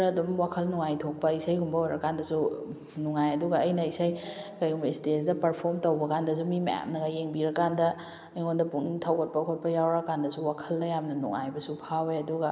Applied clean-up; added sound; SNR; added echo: none; none; none; none.